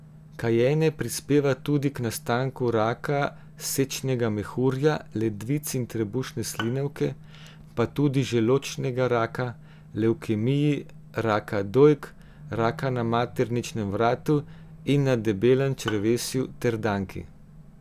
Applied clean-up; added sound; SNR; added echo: none; Bowed string instrument; 18 dB; none.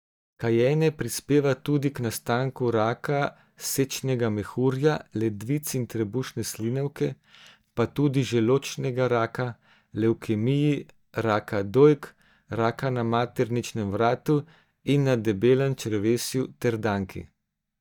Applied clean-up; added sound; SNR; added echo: neural mask model DeepFilterNet 3.